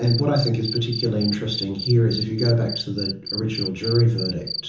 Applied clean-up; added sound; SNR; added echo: none; Cricket; 9 dB; reverberation time 0.7 s.